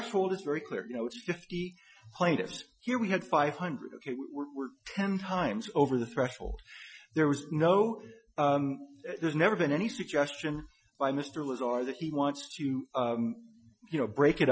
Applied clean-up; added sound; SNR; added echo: classical method Wiener filter.